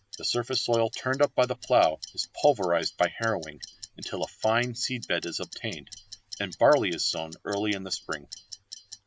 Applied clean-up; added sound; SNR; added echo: none; Clock; 17 dB; none.